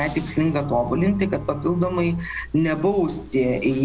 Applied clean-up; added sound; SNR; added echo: none; Bowed string instrument + Zipper (clothing); 14 dB; none.